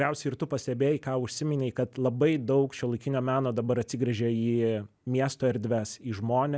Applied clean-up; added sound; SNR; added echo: none; none; none; none.